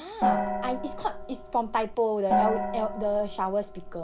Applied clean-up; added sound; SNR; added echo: none; Gong; 0 dB; none.